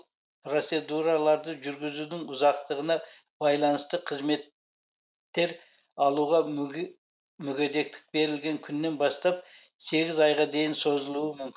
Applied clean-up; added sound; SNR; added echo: none; none; none; none.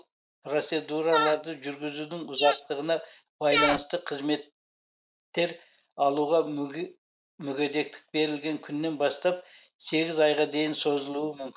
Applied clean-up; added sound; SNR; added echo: neural mask model Resemble Enhance denoiser.